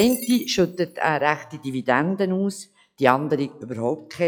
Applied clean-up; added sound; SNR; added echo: classical method log-MMSE.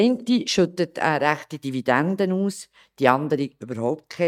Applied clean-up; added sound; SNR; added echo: neural mask model DeepFilterNet 3.